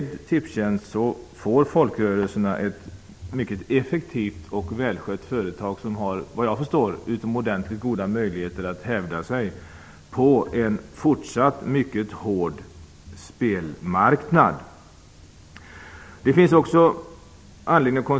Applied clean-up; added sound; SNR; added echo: none; Tap; 19 dB; none.